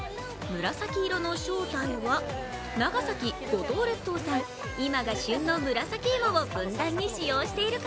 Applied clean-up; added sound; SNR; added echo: none; none; none; none.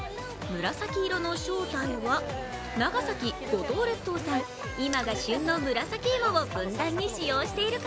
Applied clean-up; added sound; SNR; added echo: none; Raindrop / Splash, splatter; 18 dB; none.